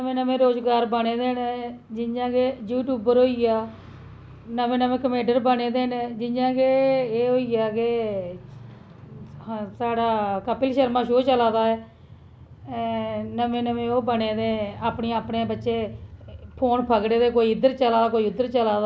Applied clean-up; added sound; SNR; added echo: none; none; none; none.